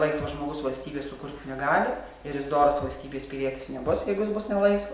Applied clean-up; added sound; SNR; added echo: none; Thump, thud; 18 dB; none.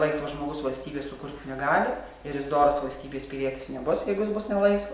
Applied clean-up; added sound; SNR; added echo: none; none; none; none.